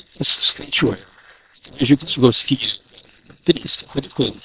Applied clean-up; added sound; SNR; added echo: neural separator model SepFormer WHAM!.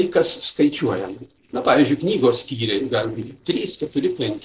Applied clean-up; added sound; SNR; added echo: neural separator model SepFormer DNS4.